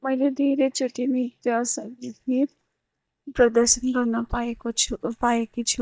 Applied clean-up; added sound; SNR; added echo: neural mask model DeepFilterNet 3.